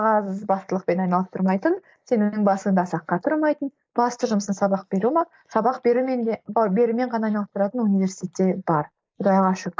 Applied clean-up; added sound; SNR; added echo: neural mask model Resemble Enhance denoiser.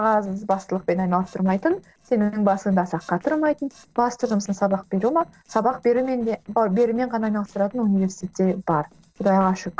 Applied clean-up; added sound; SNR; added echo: neural separator model SepFormer DNS4.